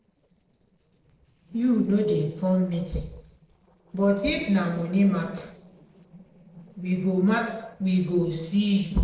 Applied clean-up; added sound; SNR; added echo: neural separator model SepFormer DNS4.